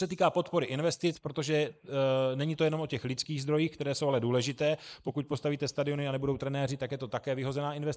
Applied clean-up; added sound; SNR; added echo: neural mask model Resemble Enhance denoiser.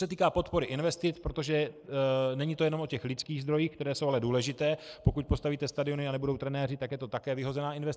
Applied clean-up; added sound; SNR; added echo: neural separator model SepFormer DNS4.